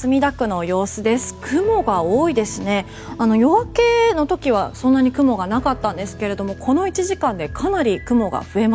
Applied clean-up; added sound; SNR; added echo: none; none; none; none.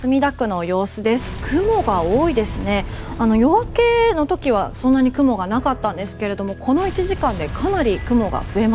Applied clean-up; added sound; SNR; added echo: none; Boom; 12 dB; none.